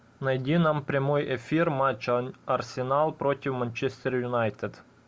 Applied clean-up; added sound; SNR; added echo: none; none; none; none.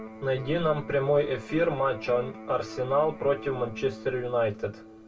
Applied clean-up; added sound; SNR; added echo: none; Electric guitar; 14 dB; reverberation time 0.2 s.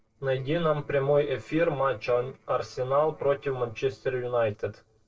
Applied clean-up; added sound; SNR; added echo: neural separator model SepFormer DNS4.